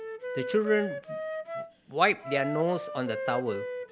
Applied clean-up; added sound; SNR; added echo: none; Wind instrument, woodwind instrument; 6 dB; none.